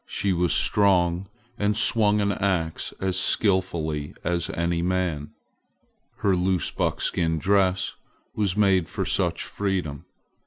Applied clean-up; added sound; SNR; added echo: none; none; none; none.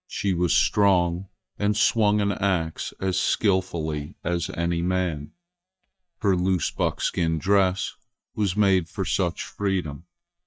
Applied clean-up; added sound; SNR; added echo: neural mask model DeepFilterNet 3.